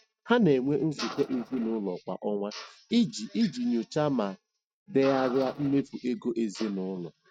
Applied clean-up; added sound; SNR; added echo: neural mask model RNNoise.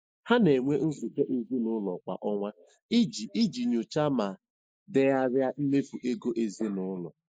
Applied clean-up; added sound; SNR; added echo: neural mask model Resemble Enhance denoiser.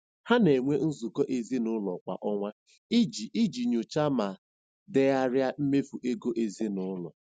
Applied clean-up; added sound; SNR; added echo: none; none; none; none.